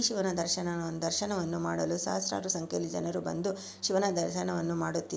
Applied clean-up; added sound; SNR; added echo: none; none; none; none.